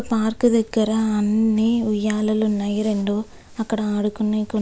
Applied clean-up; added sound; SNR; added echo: none; none; none; none.